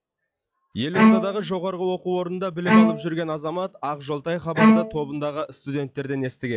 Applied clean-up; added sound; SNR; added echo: classical method log-MMSE.